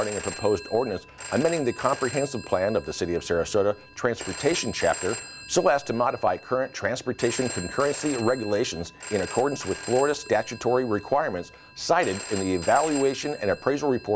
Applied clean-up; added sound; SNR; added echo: none; Telephone; 13 dB; none.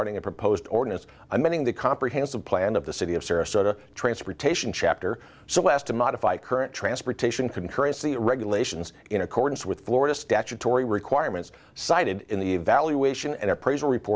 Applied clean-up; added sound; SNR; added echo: none; none; none; none.